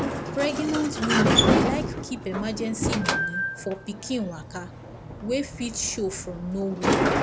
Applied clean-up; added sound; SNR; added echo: none; Sliding door; -3 dB; none.